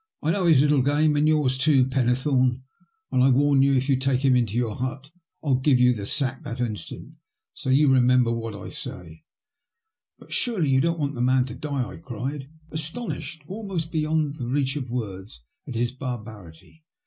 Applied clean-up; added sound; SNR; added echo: none; none; none; none.